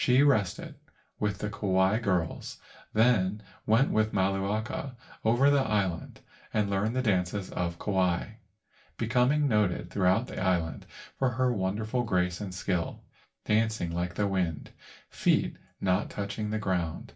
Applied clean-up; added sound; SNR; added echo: none; none; none; reverberation time 0.2 s.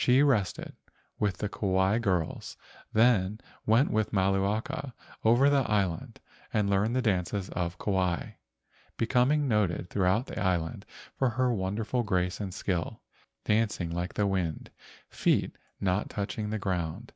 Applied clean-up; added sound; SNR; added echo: none; none; none; none.